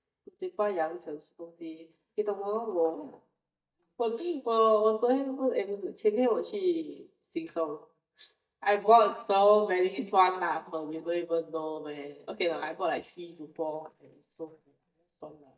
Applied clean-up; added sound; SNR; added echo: neural mask model DeepFilterNet 3.